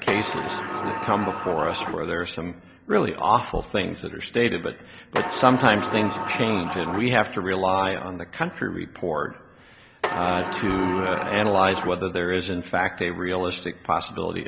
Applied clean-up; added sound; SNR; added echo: none; Sliding door; 5 dB; none.